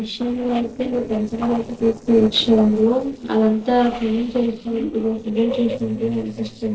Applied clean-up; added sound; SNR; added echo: neural separator model SepFormer DNS4.